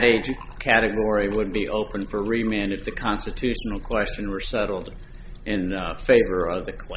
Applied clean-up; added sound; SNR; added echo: none; none; none; none.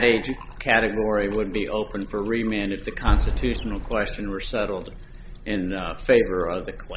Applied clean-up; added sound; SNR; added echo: none; Boom; 1 dB; none.